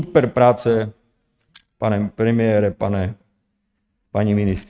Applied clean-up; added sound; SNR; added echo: neural mask model RNNoise.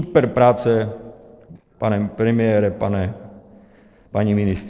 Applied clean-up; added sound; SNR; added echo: neural separator model SepFormer DNS4.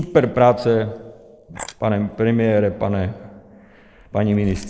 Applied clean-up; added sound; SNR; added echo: neural mask model Resemble Enhance denoiser.